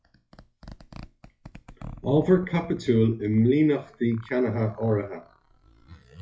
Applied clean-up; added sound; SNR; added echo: classical method WPE with log-MMSE.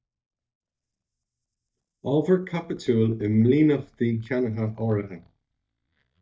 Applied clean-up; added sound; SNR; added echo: neural mask model DeepFilterNet 3.